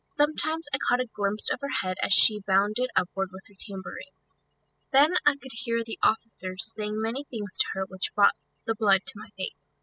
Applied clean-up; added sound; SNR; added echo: classical method spectral subtraction.